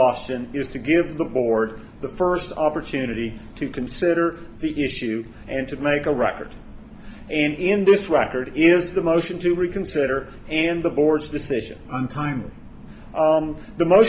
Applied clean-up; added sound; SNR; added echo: none; none; none; reverberation time 2.5 s.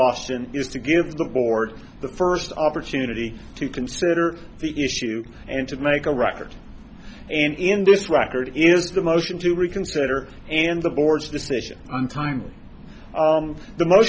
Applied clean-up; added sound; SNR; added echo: none; none; none; none.